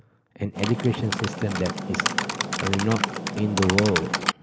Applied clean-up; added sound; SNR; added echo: none; Typing; 1 dB; none.